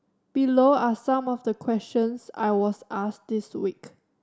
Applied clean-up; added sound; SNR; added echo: none; none; none; none.